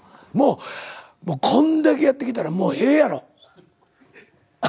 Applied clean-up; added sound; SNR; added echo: none; none; none; none.